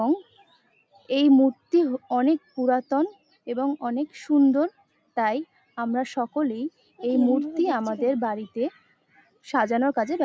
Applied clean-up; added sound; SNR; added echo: none; none; none; none.